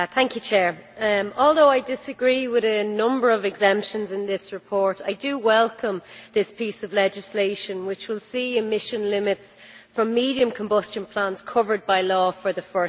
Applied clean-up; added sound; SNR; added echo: none; none; none; none.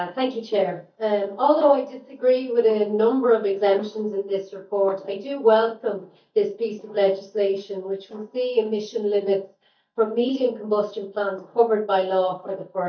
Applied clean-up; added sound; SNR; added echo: neural mask model DeepFilterNet 3.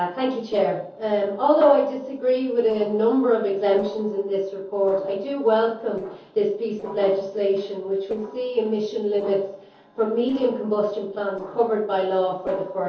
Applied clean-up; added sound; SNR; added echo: neural separator model SepFormer DNS4.